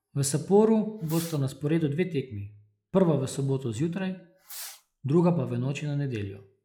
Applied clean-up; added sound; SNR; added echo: classical method log-MMSE.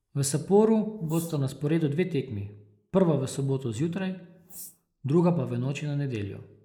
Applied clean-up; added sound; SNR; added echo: neural mask model Resemble Enhance denoiser.